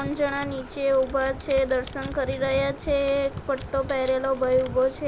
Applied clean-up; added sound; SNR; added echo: none; Computer keyboard; 17 dB; none.